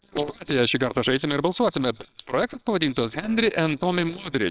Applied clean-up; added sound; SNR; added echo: neural separator model SepFormer WHAMR!.